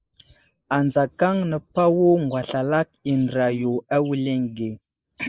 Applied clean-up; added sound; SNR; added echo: neural mask model Resemble Enhance denoiser.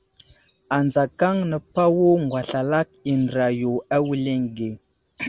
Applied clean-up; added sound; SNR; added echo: none; none; none; none.